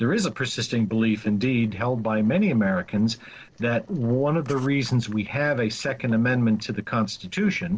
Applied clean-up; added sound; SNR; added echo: neural separator model SepFormer DNS4.